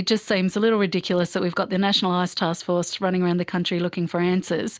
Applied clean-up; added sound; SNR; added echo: none; none; none; none.